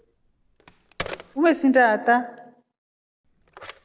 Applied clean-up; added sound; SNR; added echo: none; Telephone; 18 dB; none.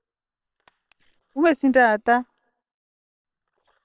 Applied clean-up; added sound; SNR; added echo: neural separator model SepFormer WHAM!.